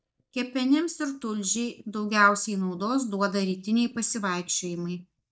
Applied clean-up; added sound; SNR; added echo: neural mask model DeepFilterNet 3.